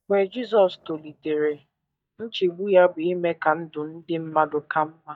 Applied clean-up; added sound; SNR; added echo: neural mask model DeepFilterNet 3.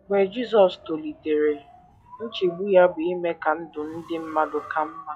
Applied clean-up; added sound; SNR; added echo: classical method log-MMSE.